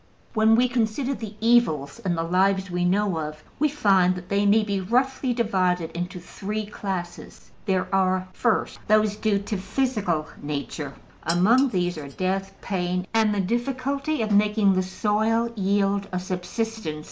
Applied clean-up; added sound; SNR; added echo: none; Dishes, pots, and pans; 17 dB; none.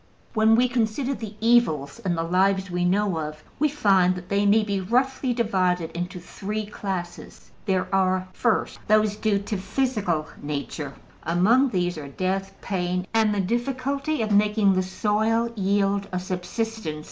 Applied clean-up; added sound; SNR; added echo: none; none; none; none.